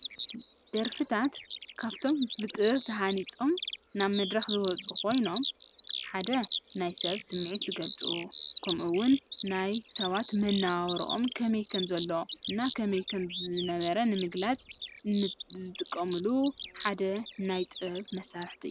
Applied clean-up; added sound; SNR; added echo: none; Bird vocalization, bird call, bird song; 2 dB; none.